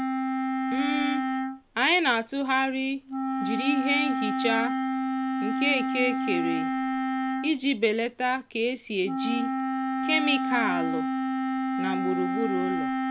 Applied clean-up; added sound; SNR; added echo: none; Wind instrument, woodwind instrument; 0 dB; none.